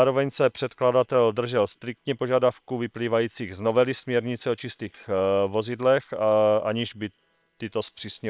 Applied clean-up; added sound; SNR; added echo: neural separator model SepFormer WHAM!.